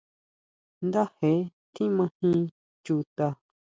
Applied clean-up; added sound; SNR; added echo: none; none; none; none.